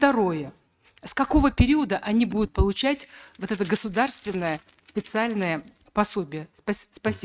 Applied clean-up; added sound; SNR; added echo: neural mask model RNNoise.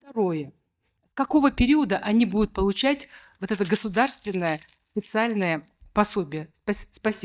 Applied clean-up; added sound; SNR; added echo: neural mask model DeepFilterNet 3.